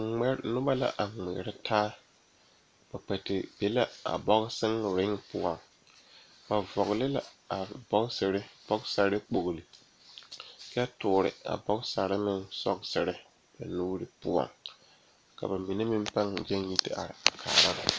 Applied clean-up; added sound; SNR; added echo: none; none; none; none.